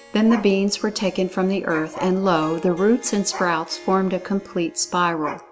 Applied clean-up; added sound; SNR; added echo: none; Dog + Harp; 16 dB; none.